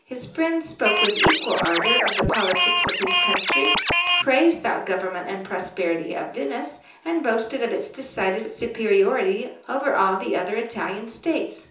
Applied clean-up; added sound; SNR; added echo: none; Scratching (performance technique); -4 dB; reverberation time 0.6 s.